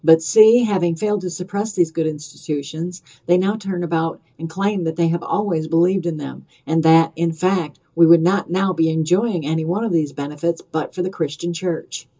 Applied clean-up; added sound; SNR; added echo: none; none; none; reverberation time 0.2 s.